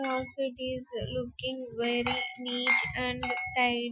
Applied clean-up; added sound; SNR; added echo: classical method Wiener filter.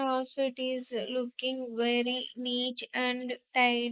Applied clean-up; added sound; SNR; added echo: neural mask model Resemble Enhance denoiser.